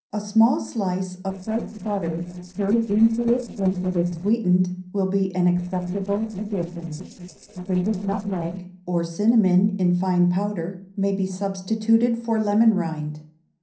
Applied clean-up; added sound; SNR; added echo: neural separator model SepFormer DNS4.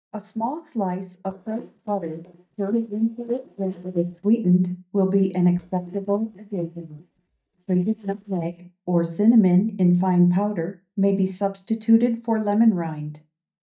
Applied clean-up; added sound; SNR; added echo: neural mask model DeepFilterNet 3.